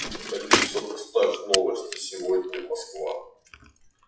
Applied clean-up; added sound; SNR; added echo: classical method WPE with log-MMSE.